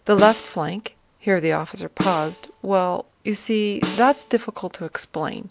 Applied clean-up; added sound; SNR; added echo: none; Snare drum; 11 dB; none.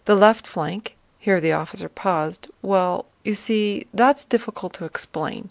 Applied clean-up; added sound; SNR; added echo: none; none; none; none.